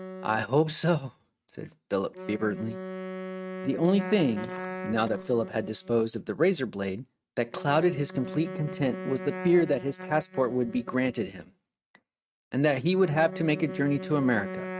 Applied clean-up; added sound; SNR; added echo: neural mask model RNNoise.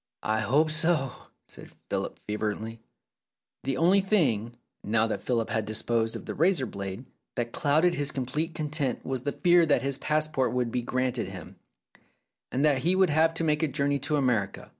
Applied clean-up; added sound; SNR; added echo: none; none; none; none.